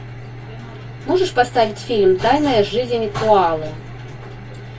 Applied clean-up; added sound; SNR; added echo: none; none; none; reverberation time 0.1 s.